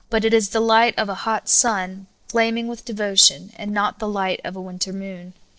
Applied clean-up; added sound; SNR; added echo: neural separator model SepFormer DNS4.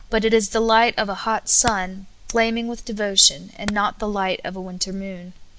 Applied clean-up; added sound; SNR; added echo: none; Hammer; 19 dB; none.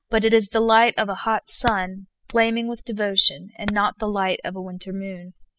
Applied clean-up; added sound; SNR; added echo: classical method spectral subtraction.